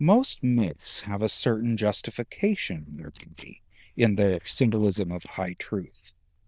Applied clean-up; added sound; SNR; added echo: neural diffusion model UNIVERSE++.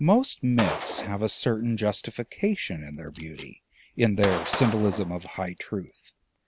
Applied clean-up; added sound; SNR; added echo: none; Gunshot, gunfire; 11 dB; none.